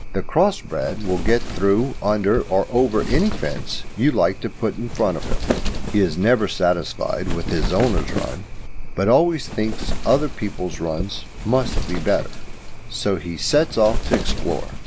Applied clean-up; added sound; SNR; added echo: none; Wind; 3 dB; none.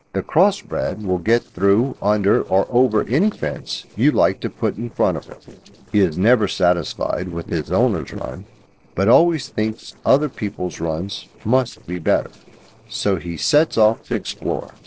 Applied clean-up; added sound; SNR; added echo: neural separator model SepFormer DNS4.